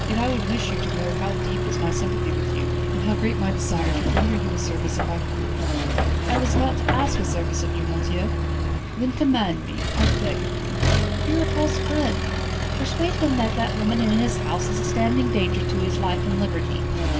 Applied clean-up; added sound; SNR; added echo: none; Accelerating, revving, vroom; -4 dB; reverberation time 0.2 s.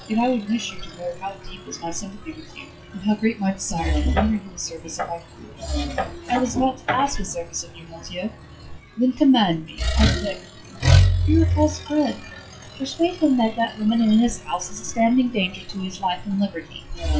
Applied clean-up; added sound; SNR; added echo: classical method WPE with log-MMSE.